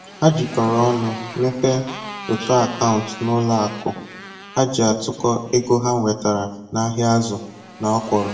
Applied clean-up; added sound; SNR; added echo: none; Motorcycle; 17 dB; reverberation time 0.8 s.